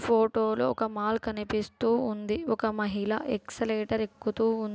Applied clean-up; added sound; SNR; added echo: none; none; none; none.